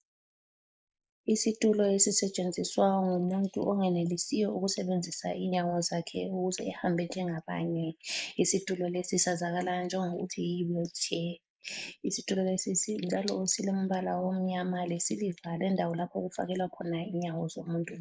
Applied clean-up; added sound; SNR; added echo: neural mask model Resemble Enhance denoiser.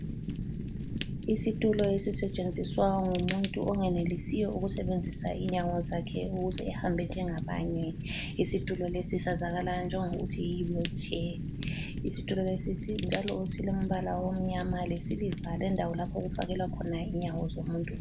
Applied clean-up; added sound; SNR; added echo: none; Fire; 3 dB; none.